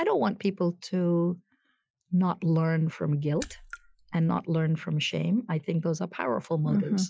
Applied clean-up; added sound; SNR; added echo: classical method Wiener filter.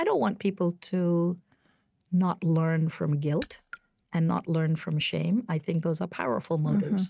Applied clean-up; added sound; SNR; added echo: neural mask model RNNoise.